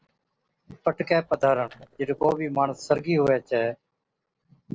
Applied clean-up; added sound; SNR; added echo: neural separator model SepFormer DNS4.